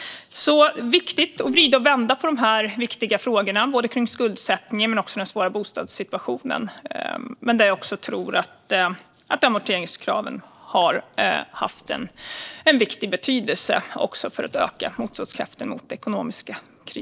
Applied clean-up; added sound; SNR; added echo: neural separator model SepFormer DNS4.